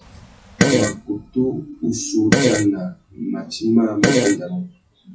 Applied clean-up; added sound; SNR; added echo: classical method WPE with log-MMSE.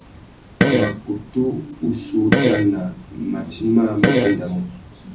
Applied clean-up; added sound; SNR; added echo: none; Fart; 1 dB; reverberation time 0.4 s.